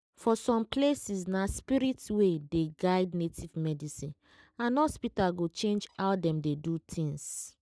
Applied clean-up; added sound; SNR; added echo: neural mask model DeepFilterNet 3.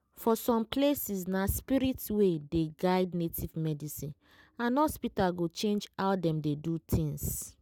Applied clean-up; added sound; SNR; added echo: none; none; none; none.